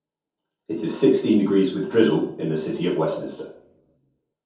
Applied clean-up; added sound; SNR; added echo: none; none; none; reverberation time 0.6 s.